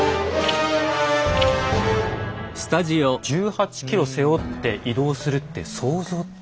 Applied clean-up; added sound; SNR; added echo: none; none; none; none.